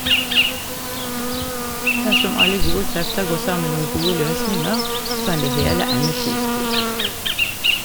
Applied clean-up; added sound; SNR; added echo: none; Insect; -5 dB; none.